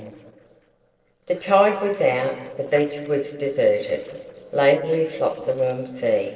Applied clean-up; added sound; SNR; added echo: neural separator model SepFormer DNS4.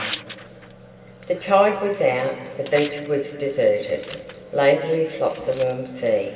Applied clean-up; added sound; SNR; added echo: none; Tearing; 18 dB; reverberation time 2.5 s.